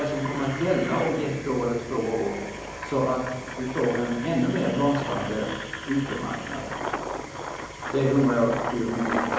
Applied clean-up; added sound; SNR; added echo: none; Engine; 8 dB; reverberation time 1.0 s.